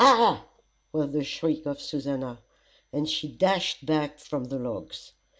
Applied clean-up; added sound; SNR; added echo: none; none; none; none.